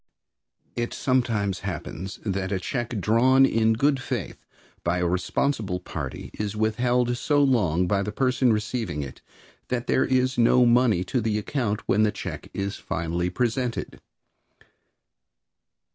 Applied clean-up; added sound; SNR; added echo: none; none; none; none.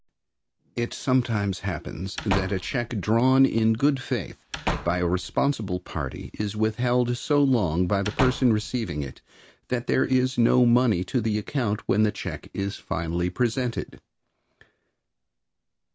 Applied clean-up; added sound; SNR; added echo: none; Slam / Wood; 10 dB; none.